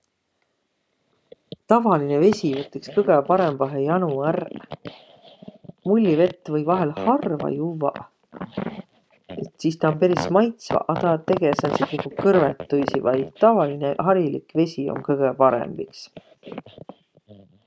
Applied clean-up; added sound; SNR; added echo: none; none; none; none.